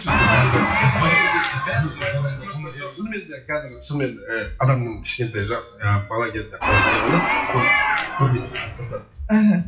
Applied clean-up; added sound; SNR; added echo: classical method WPE with log-MMSE.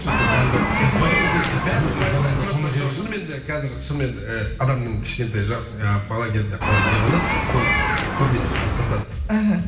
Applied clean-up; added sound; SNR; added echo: none; Human group actions; -1 dB; reverberation time 1.0 s.